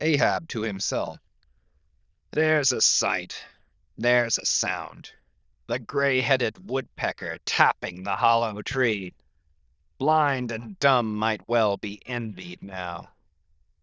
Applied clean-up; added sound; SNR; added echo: neural diffusion model UNIVERSE++.